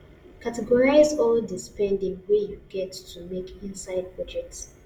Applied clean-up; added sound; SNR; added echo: none; none; none; reverberation time 0.2 s.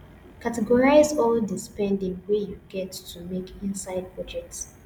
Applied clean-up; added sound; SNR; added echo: none; none; none; none.